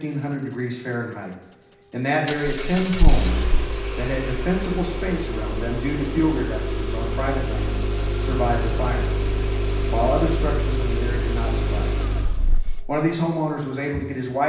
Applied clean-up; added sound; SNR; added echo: none; Engine starting; -4 dB; reverberation time 0.9 s.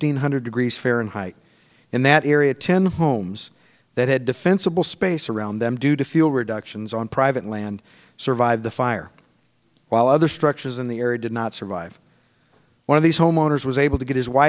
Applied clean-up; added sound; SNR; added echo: none; none; none; none.